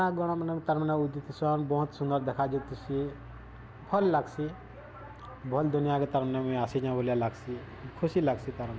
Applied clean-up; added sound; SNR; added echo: none; none; none; none.